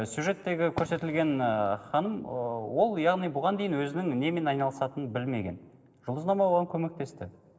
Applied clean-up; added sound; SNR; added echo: neural separator model SepFormer DNS4.